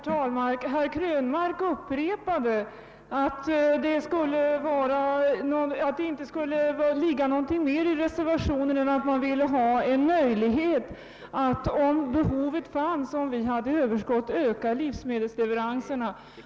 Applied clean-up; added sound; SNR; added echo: none; none; none; none.